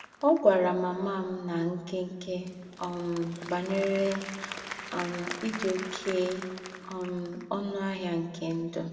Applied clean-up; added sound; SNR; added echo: none; Applause / Crowd; 13 dB; reverberation time 1.6 s.